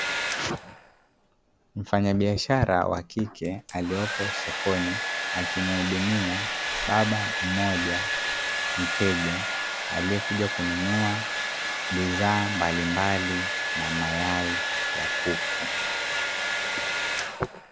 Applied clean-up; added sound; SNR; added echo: none; Domestic sounds, home sounds; 1 dB; none.